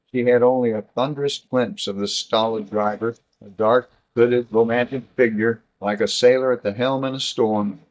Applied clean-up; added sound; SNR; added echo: neural mask model DeepFilterNet 3.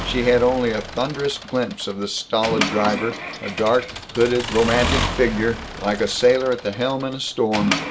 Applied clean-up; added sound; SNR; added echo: none; Accelerating, revving, vroom / Mechanisms; 7 dB; none.